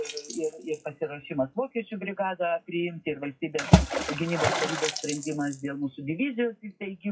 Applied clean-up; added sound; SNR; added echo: classical method WPE with log-MMSE.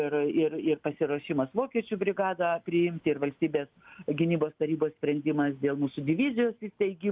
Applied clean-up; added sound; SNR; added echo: none; none; none; none.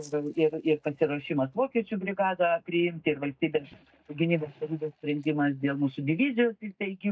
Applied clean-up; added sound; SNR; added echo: neural mask model DeepFilterNet 3.